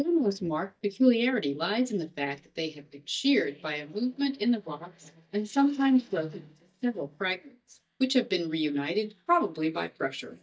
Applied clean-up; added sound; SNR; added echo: neural mask model DeepFilterNet 3.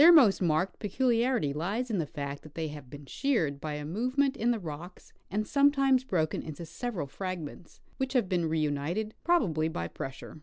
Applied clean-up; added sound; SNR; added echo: none; none; none; none.